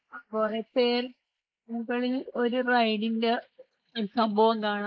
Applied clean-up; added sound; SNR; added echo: neural mask model Resemble Enhance denoiser.